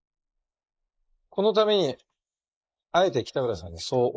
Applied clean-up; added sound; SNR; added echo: neural mask model Resemble Enhance denoiser.